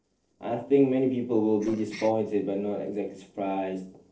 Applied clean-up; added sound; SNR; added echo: neural separator model SepFormer DNS4.